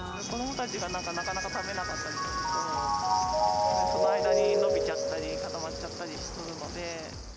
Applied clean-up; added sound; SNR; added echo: none; Mallet percussion; -4 dB; none.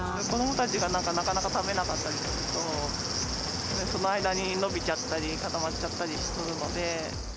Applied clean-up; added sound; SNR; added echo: none; none; none; none.